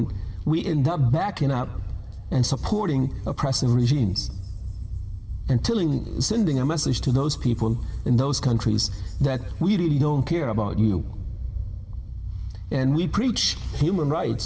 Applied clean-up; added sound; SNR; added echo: none; none; none; reverberation time 2.4 s.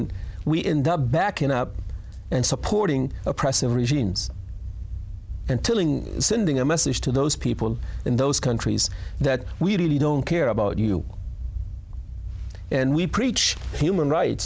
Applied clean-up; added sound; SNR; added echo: none; none; none; none.